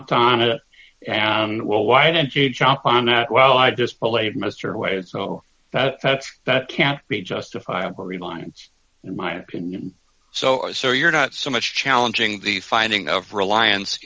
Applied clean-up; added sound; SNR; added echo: none; none; none; none.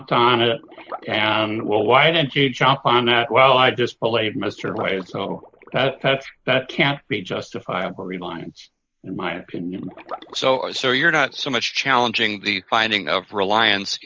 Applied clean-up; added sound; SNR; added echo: neural mask model Resemble Enhance denoiser.